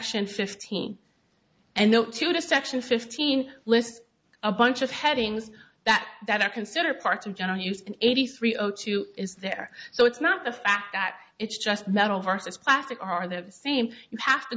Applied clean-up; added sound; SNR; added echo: none; none; none; none.